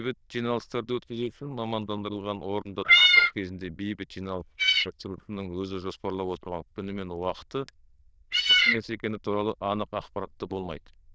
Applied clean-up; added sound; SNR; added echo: neural diffusion model UNIVERSE++.